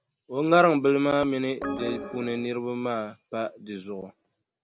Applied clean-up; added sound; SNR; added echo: none; Organ; 7 dB; none.